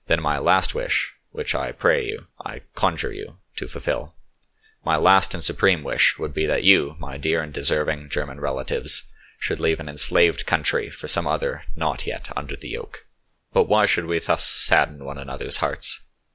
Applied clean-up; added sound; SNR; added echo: none; none; none; none.